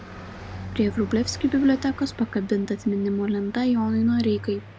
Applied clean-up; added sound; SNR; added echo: none; Car passing by; 13 dB; none.